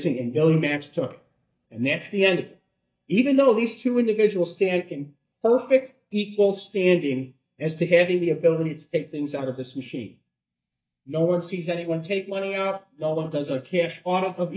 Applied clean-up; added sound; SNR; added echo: neural mask model DeepFilterNet 3.